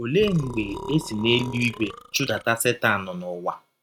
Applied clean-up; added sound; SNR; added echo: neural mask model RNNoise.